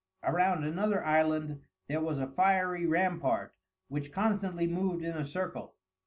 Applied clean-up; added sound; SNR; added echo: none; none; none; none.